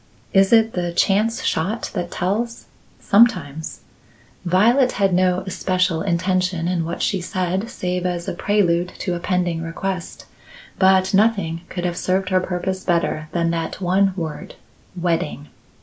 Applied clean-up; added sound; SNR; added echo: none; none; none; none.